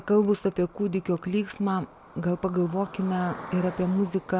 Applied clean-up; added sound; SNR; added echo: none; Cricket; 18 dB; none.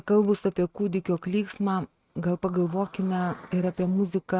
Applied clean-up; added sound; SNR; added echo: neural mask model RNNoise.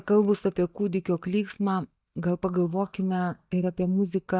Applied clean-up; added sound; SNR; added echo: neural mask model DeepFilterNet 3.